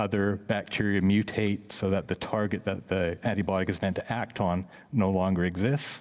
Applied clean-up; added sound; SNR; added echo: none; none; none; none.